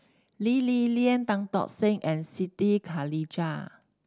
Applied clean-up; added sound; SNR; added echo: none; none; none; none.